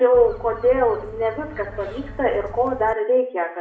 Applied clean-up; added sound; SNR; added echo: none; Gull, seagull; 16 dB; reverberation time 0.6 s.